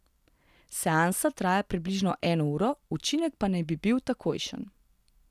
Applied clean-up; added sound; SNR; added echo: none; none; none; none.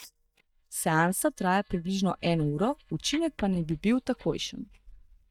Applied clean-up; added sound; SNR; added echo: neural mask model DeepFilterNet 3.